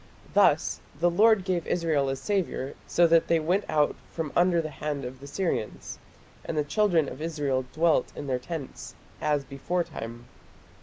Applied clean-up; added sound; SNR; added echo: none; none; none; none.